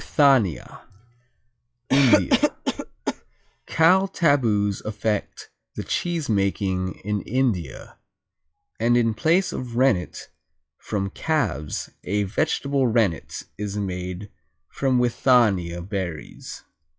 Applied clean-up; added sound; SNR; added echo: classical method log-MMSE.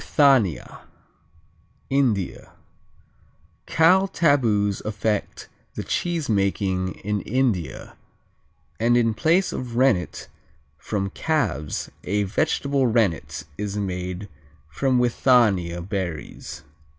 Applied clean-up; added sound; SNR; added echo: none; none; none; none.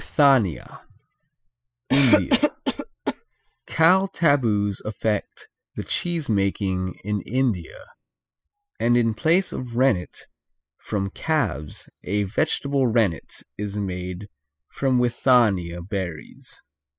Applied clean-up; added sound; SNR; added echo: classical method spectral subtraction.